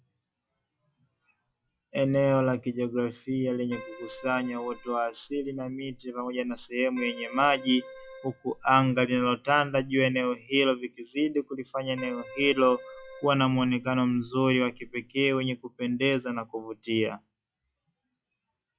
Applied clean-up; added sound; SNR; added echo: classical method log-MMSE.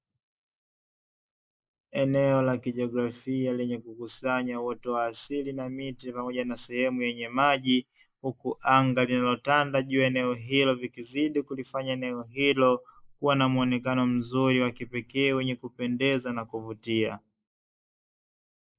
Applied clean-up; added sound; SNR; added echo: neural mask model Resemble Enhance denoiser.